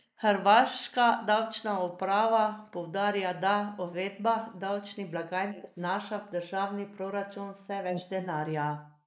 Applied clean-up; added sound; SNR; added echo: neural mask model Resemble Enhance denoiser.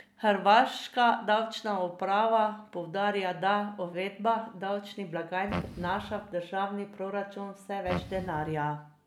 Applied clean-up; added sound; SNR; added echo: none; Fart; 9 dB; none.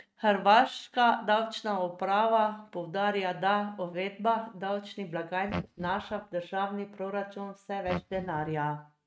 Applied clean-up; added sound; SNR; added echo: neural mask model RNNoise.